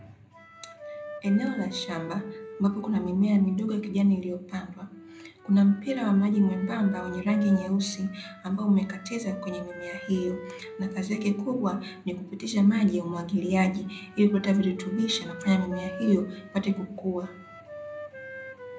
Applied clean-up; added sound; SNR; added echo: none; Wind instrument, woodwind instrument; 16 dB; reverberation time 0.5 s.